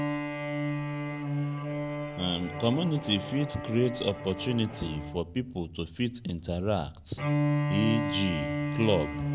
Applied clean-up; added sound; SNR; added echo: none; Bowed string instrument; 2 dB; none.